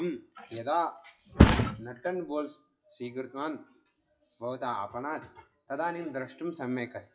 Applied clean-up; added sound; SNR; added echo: classical method WPE with log-MMSE.